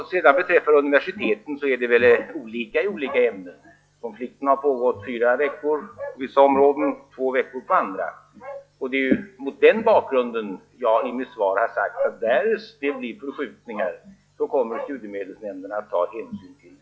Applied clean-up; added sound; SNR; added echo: classical method log-MMSE.